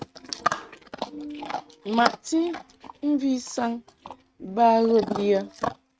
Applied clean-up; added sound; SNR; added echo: neural mask model RNNoise.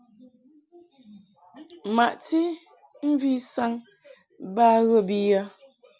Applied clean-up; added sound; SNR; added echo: none; none; none; none.